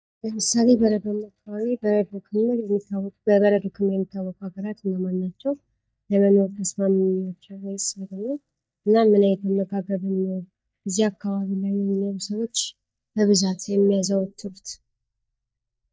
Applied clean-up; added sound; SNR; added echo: neural mask model DeepFilterNet 3.